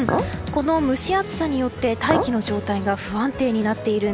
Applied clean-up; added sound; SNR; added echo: none; Chink, clink; 9 dB; none.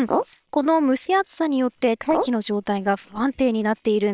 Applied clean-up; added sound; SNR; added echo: neural separator model SepFormer WHAM!.